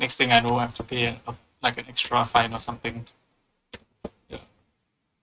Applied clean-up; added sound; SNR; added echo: neural mask model RNNoise.